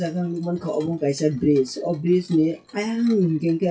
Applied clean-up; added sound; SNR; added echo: classical method WPE with log-MMSE.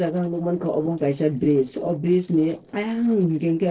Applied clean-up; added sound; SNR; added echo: neural separator model SepFormer DNS4.